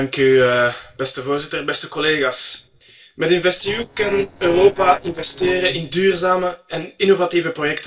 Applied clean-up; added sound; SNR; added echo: neural separator model SepFormer DNS4.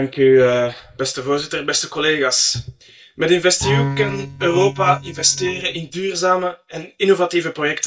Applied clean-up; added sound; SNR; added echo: neural mask model DeepFilterNet 3.